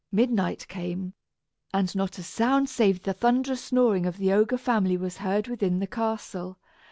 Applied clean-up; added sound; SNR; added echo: none; none; none; none.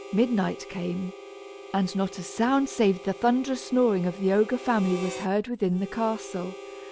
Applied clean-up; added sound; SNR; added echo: none; Harmonica; 15 dB; none.